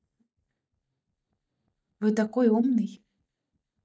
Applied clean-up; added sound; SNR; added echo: neural mask model DeepFilterNet 3.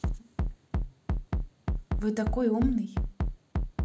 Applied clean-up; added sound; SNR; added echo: none; Bass drum; -2 dB; none.